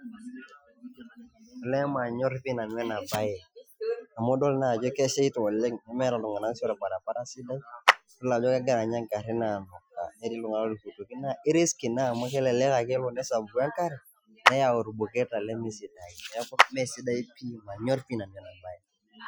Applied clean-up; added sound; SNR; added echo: classical method Wiener filter.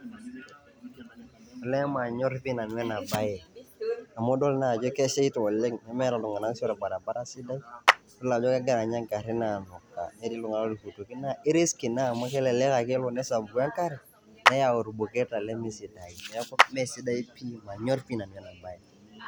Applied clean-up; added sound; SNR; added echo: none; Clapping; 0 dB; none.